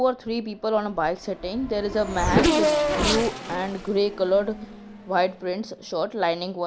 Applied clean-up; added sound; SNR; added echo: none; Race car, auto racing / Accelerating, revving, vroom; 3 dB; none.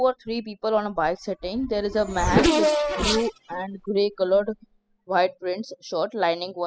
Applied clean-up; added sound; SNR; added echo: classical method spectral subtraction.